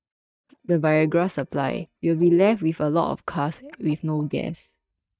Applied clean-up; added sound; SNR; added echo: neural mask model DeepFilterNet 3.